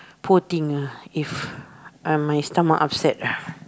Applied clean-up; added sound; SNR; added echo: none; none; none; none.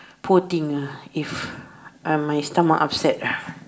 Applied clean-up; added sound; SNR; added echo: none; none; none; reverberation time 0.5 s.